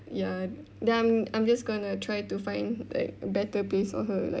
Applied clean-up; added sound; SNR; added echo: none; none; none; none.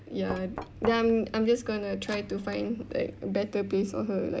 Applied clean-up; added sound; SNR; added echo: none; Knock; 14 dB; none.